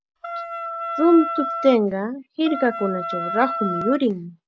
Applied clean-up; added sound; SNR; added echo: none; Wind instrument, woodwind instrument; 6 dB; none.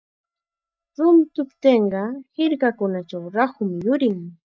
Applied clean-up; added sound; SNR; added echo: neural mask model DeepFilterNet 3.